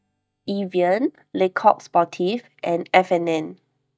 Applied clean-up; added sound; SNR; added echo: neural mask model DeepFilterNet 3.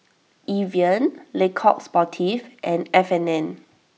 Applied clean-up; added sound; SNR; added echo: none; none; none; none.